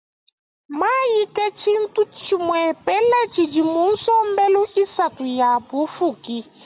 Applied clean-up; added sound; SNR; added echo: none; none; none; none.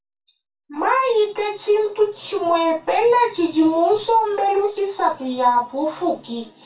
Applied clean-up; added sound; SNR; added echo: none; none; none; reverberation time 0.2 s.